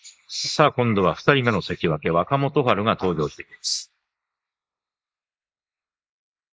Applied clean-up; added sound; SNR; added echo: neural mask model Resemble Enhance denoiser.